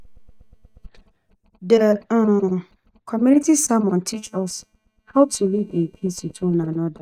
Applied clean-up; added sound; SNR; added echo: neural mask model DeepFilterNet 3.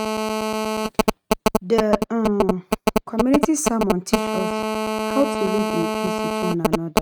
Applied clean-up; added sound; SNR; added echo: neural mask model RNNoise.